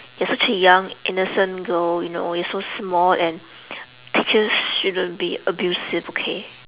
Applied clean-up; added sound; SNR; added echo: none; none; none; none.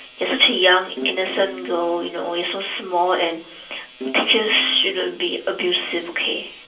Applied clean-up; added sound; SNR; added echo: none; Bowed string instrument; 16 dB; reverberation time 0.3 s.